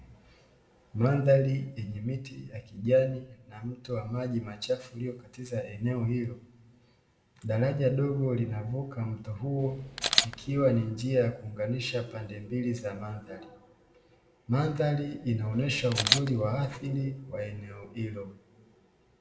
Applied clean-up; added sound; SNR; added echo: none; Camera; 1 dB; reverberation time 0.5 s.